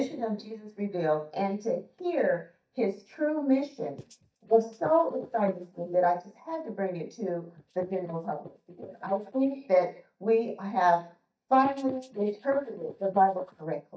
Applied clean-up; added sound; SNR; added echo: neural mask model DeepFilterNet 3.